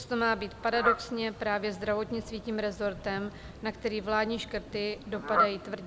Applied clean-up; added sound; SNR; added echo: none; Fowl; 4 dB; none.